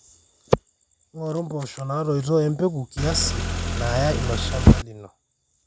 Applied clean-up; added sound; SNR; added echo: none; Car; 2 dB; none.